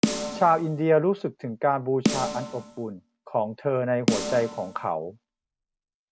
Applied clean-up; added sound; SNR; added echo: none; Snare drum; 6 dB; none.